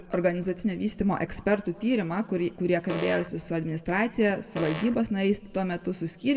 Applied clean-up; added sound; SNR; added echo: none; Fart; 8 dB; reverberation time 1.0 s.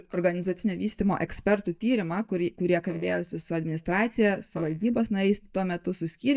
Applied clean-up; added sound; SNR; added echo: neural mask model DeepFilterNet 3.